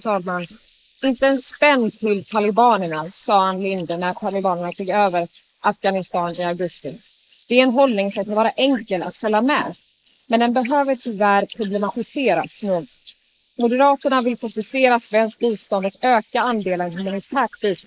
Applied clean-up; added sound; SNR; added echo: neural mask model Resemble Enhance denoiser.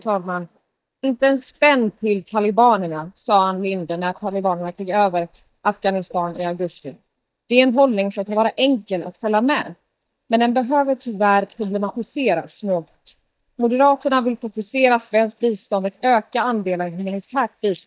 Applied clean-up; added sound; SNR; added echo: neural mask model DeepFilterNet 3.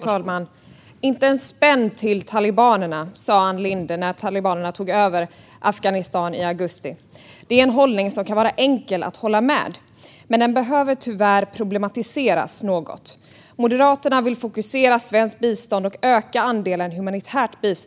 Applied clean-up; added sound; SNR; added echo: none; none; none; none.